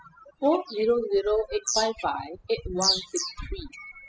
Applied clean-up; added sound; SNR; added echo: classical method spectral subtraction.